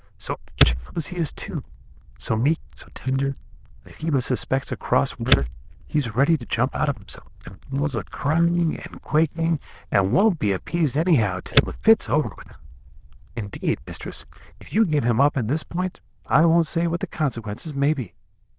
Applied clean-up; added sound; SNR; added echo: neural diffusion model UNIVERSE++.